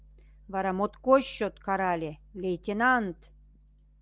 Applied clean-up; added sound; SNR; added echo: none; none; none; none.